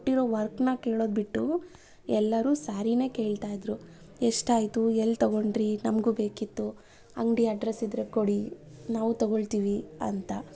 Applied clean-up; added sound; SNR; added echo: none; none; none; none.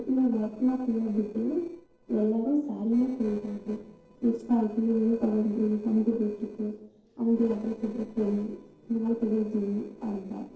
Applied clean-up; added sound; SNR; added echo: neural separator model SepFormer DNS4.